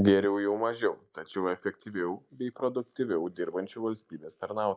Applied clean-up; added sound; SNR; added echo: neural mask model Resemble Enhance denoiser.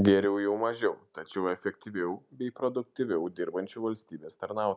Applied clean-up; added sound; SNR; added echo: none; none; none; none.